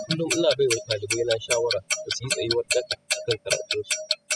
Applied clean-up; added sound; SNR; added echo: classical method spectral subtraction.